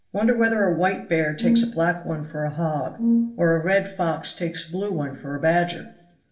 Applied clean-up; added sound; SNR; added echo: none; Brass instrument; 0 dB; reverberation time 0.7 s.